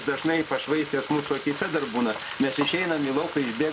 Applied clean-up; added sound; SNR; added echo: none; Frying (food); 10 dB; none.